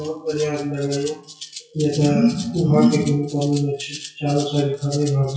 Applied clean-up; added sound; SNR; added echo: classical method WPE with log-MMSE.